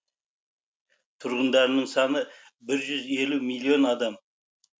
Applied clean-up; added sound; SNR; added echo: none; none; none; none.